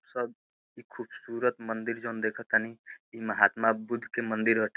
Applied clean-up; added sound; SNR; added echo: none; none; none; none.